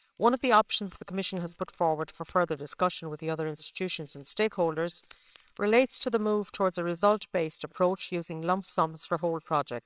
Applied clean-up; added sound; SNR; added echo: neural separator model SepFormer WHAMR!.